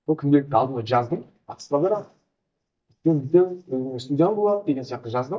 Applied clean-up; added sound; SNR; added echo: neural mask model DeepFilterNet 3.